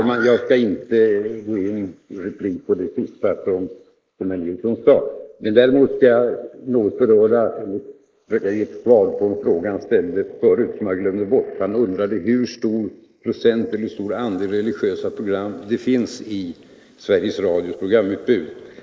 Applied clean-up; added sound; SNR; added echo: neural mask model Resemble Enhance denoiser.